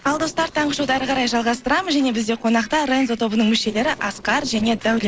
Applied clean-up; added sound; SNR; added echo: neural separator model SepFormer DNS4.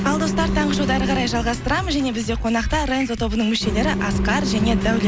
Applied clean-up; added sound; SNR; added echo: none; Engine; 4 dB; none.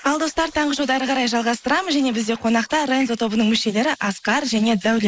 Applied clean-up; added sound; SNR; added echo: neural mask model Resemble Enhance denoiser.